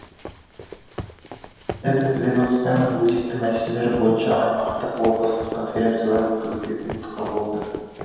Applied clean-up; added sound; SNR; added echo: none; Run; 13 dB; reverberation time 1.2 s.